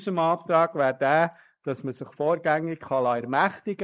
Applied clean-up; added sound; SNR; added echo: neural mask model Resemble Enhance denoiser.